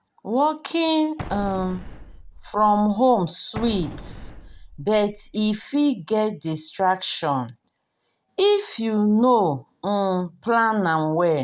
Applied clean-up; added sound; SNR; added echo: none; Explosion; 15 dB; none.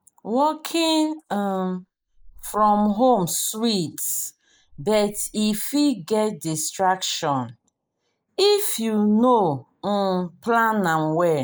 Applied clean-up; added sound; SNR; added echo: neural mask model Resemble Enhance denoiser.